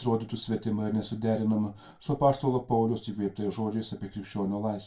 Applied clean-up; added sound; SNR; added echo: none; none; none; reverberation time 0.2 s.